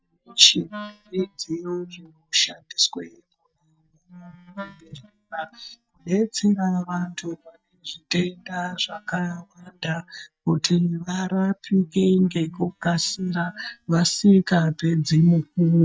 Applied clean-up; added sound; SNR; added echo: neural mask model DeepFilterNet 3.